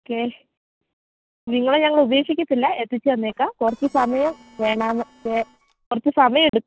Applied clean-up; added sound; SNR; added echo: neural separator model SepFormer DNS4.